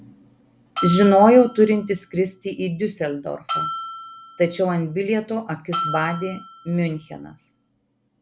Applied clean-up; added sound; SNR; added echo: none; Bell; 10 dB; none.